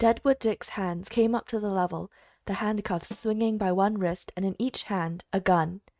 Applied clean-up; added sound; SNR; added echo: neural mask model RNNoise.